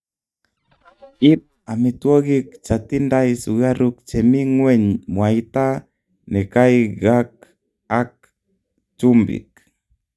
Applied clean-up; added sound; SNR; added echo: neural mask model DeepFilterNet 3.